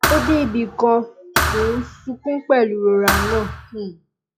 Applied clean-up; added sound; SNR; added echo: classical method log-MMSE.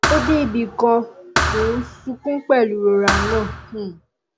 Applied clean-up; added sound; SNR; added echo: none; Thump, thud; 4 dB; none.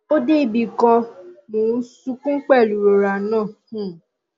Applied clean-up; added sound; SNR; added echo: none; none; none; none.